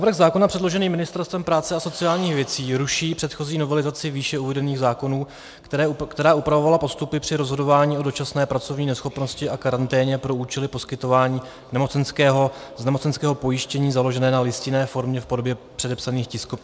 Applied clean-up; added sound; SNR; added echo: none; none; none; none.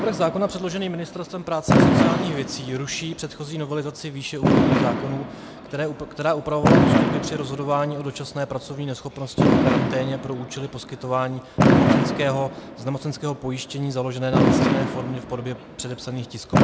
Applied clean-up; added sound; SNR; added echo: none; Fireworks; -4 dB; none.